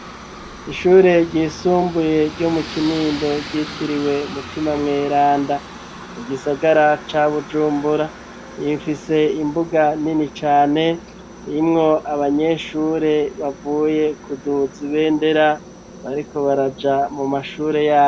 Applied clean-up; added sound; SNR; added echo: none; Aircraft; 17 dB; none.